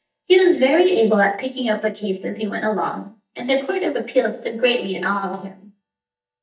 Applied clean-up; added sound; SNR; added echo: neural mask model DeepFilterNet 3.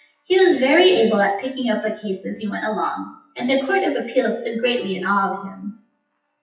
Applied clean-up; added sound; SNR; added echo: classical method WPE with log-MMSE.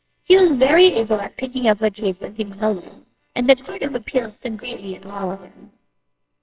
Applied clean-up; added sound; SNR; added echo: neural separator model SepFormer WHAMR!.